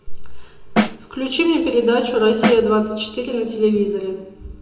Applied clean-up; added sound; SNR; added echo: none; Snare drum; 5 dB; reverberation time 1.0 s.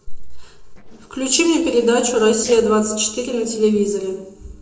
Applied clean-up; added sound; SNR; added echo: neural separator model SepFormer DNS4.